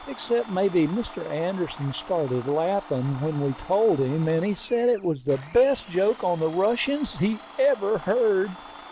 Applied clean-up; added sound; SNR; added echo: none; Domestic sounds, home sounds; 18 dB; none.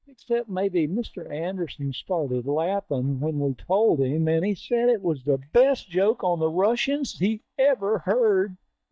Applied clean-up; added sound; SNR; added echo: neural mask model DeepFilterNet 3.